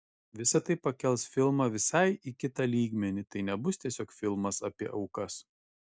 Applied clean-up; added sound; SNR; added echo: none; none; none; none.